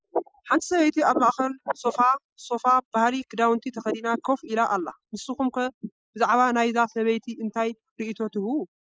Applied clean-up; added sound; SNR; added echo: neural mask model Resemble Enhance denoiser.